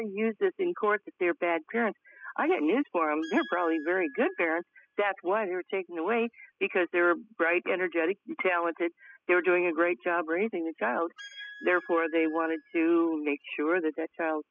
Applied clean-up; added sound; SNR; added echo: classical method spectral subtraction.